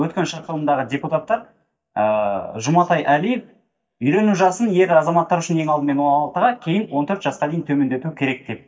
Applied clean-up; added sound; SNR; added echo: neural mask model DeepFilterNet 3.